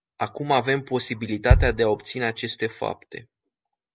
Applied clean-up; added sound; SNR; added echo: none; Bass drum; -1 dB; none.